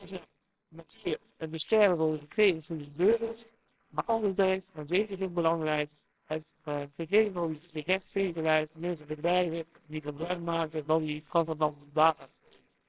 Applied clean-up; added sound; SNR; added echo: neural separator model SepFormer WHAMR!.